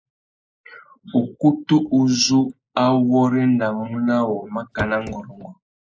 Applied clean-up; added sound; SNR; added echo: neural mask model Resemble Enhance denoiser.